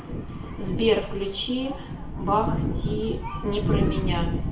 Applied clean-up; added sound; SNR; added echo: none; none; none; reverberation time 0.6 s.